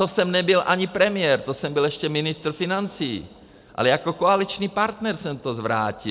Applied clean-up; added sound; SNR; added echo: none; none; none; none.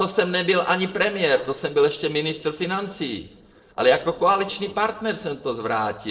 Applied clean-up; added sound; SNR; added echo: neural separator model SepFormer DNS4.